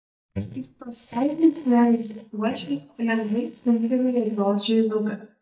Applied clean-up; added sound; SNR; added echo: neural mask model DeepFilterNet 3.